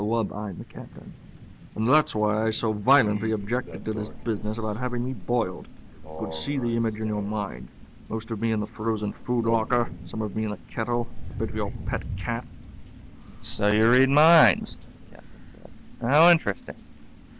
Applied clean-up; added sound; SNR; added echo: none; Crow; 10 dB; none.